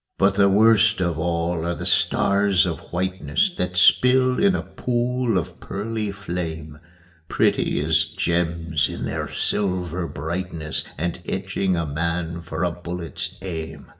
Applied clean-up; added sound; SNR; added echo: none; none; none; reverberation time 0.7 s.